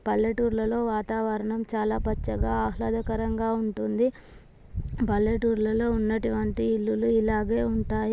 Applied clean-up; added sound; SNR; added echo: none; none; none; none.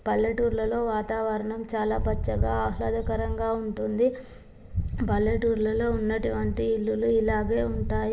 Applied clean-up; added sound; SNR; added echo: none; none; none; reverberation time 1.6 s.